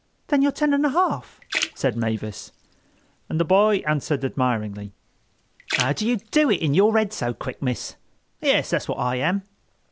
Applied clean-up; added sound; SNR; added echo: none; Splash, splatter; 13 dB; none.